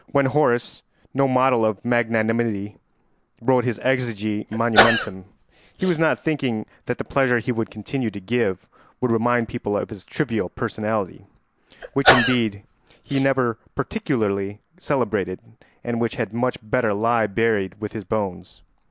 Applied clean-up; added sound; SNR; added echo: none; Sneeze / Cough; -1 dB; none.